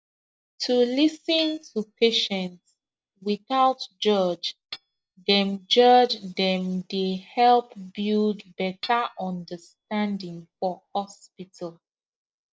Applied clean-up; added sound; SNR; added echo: neural mask model DeepFilterNet 3.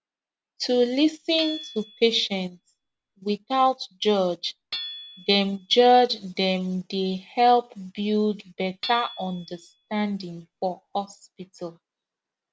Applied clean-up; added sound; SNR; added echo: none; Hammer / Chink, clink; 17 dB; none.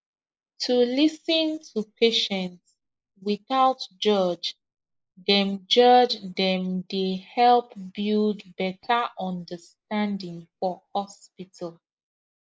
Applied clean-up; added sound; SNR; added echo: neural mask model Resemble Enhance denoiser.